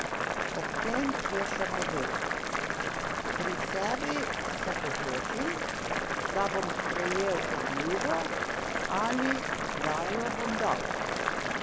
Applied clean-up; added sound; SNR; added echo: none; Boiling; -4 dB; none.